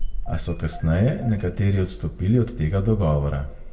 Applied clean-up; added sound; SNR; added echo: none; Engine starting / Car; 8 dB; reverberation time 0.2 s.